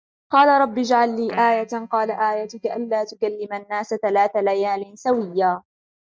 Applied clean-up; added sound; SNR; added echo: neural mask model DeepFilterNet 3.